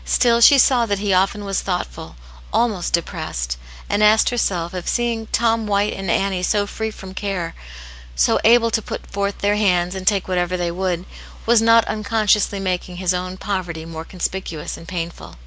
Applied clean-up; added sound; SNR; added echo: none; none; none; none.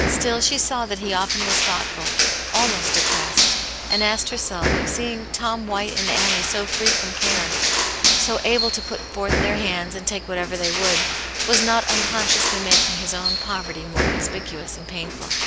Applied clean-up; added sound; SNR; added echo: none; Crushing; -3 dB; none.